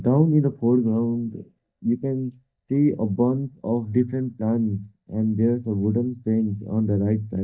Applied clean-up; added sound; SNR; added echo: neural mask model DeepFilterNet 3.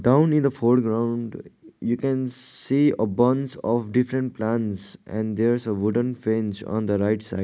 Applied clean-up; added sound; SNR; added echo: none; none; none; none.